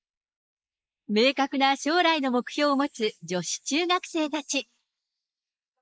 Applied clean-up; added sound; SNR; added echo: neural mask model Resemble Enhance denoiser.